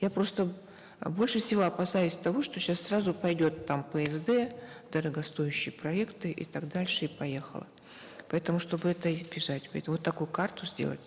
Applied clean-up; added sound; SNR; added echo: none; none; none; none.